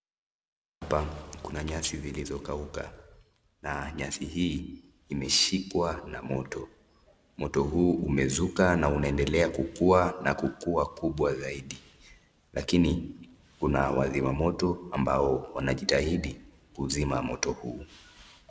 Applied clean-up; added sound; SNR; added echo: none; none; none; none.